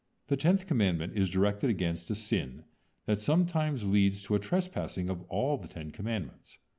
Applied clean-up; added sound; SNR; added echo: none; none; none; none.